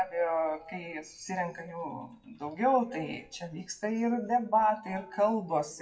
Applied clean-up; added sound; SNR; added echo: classical method WPE with log-MMSE.